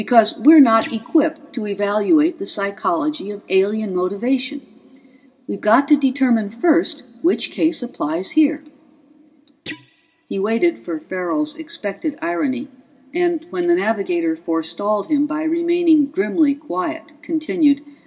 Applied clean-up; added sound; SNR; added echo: none; Guitar; 19 dB; reverberation time 0.4 s.